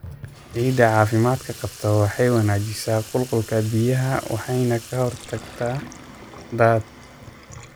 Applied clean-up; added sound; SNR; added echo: none; Sink (filling or washing) / Water tap, faucet; 18 dB; none.